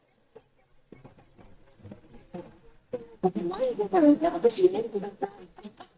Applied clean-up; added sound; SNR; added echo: neural mask model DeepFilterNet 3.